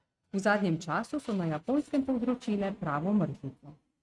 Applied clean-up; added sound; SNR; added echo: neural mask model RNNoise.